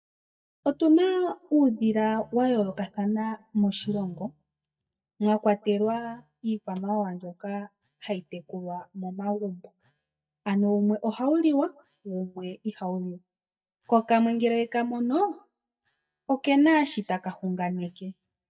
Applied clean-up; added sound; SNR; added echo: neural mask model DeepFilterNet 3.